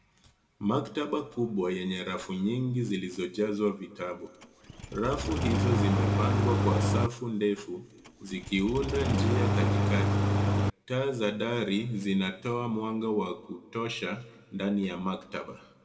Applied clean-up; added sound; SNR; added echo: none; Engine starting; -4 dB; reverberation time 1.1 s.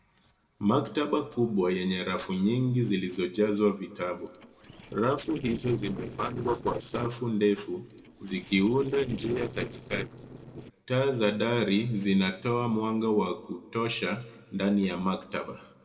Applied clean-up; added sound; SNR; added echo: neural separator model SepFormer DNS4.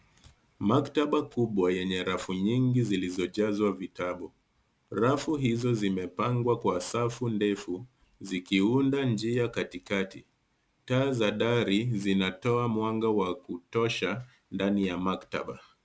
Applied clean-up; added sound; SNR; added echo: none; none; none; none.